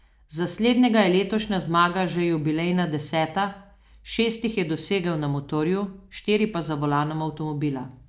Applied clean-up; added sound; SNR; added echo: none; none; none; none.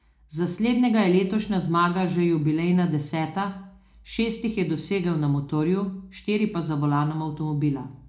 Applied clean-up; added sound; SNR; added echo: none; none; none; reverberation time 0.3 s.